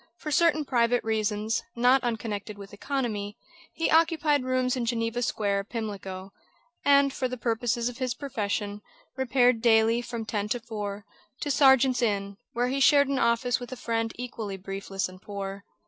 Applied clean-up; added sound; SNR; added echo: none; none; none; none.